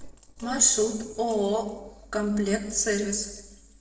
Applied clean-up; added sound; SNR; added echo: neural separator model SepFormer DNS4.